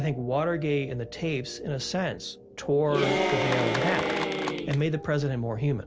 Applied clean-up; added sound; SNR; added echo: none; Applause / Cheering; 1 dB; none.